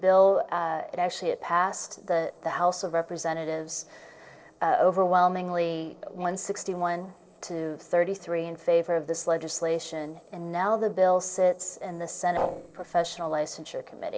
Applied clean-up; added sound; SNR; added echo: neural separator model SepFormer DNS4.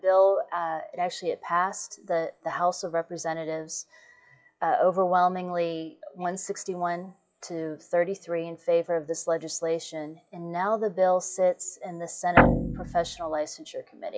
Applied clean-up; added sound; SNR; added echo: classical method WPE with log-MMSE.